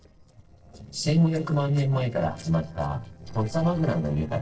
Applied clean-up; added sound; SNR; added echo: neural separator model SepFormer DNS4.